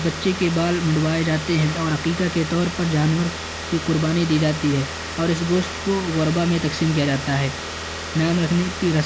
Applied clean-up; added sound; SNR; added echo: none; Car; 9 dB; none.